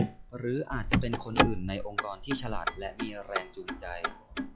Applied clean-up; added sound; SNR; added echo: classical method log-MMSE.